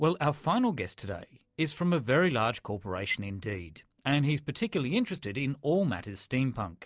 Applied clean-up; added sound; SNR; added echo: none; none; none; none.